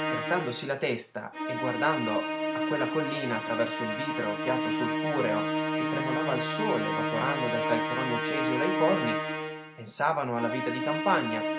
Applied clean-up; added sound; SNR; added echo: none; Musical instrument; -1 dB; none.